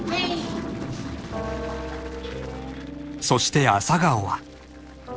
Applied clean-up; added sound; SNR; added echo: neural separator model SepFormer DNS4.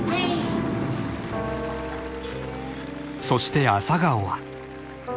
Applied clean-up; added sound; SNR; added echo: none; Applause / Cheering + Guitar; 12 dB; none.